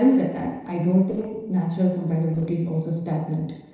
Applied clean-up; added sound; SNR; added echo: neural separator model SepFormer DNS4.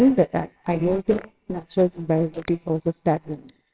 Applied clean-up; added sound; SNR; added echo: neural separator model SepFormer WHAMR!.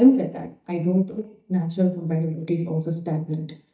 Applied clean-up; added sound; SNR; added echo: neural mask model DeepFilterNet 3.